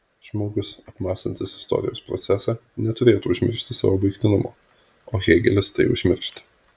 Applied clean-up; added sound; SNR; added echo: none; none; none; none.